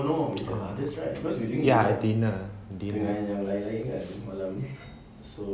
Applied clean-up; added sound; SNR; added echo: none; none; none; none.